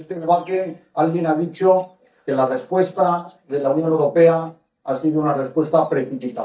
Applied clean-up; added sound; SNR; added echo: neural mask model DeepFilterNet 3.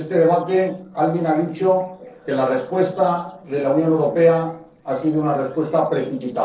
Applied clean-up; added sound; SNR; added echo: neural separator model SepFormer DNS4.